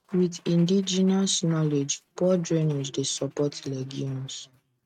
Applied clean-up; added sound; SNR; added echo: neural mask model RNNoise.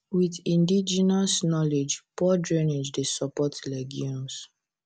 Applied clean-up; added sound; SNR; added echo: none; none; none; none.